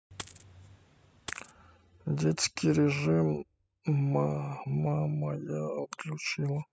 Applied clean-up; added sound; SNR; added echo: classical method spectral subtraction.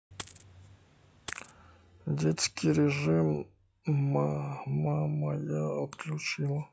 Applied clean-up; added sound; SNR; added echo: classical method log-MMSE.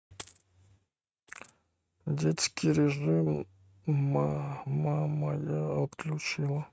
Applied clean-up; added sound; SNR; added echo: neural mask model RNNoise.